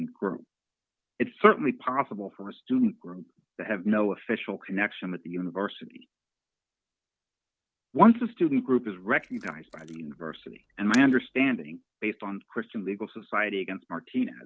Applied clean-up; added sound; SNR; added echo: none; Camera; 20 dB; none.